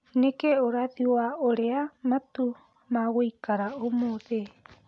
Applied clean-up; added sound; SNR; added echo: none; none; none; none.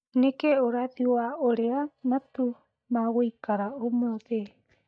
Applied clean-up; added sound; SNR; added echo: neural mask model DeepFilterNet 3.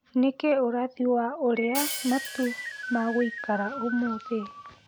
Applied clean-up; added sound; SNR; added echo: none; Keyboard (musical) + Hi-hat; 8 dB; none.